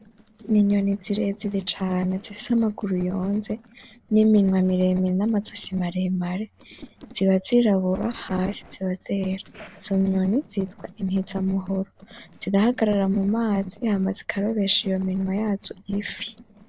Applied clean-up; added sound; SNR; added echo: neural separator model SepFormer DNS4.